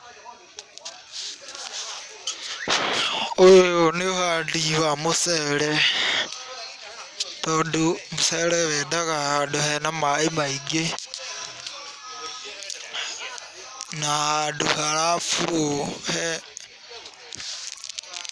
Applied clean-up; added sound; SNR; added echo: none; none; none; none.